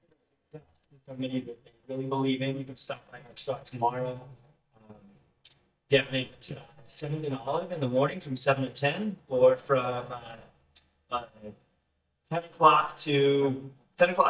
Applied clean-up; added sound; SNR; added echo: neural mask model DeepFilterNet 3.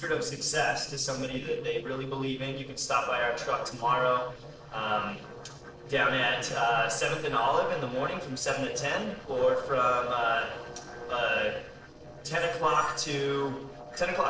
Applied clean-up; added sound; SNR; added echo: neural separator model SepFormer DNS4.